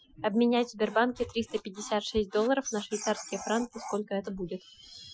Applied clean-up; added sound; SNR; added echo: classical method Wiener filter.